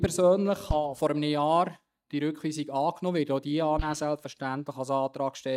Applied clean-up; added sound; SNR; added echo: neural mask model DeepFilterNet 3.